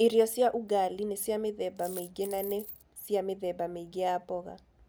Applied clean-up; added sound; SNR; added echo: none; Coin (dropping); 15 dB; none.